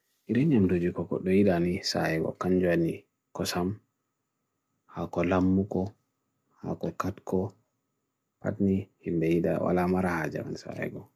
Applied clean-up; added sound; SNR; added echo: none; none; none; none.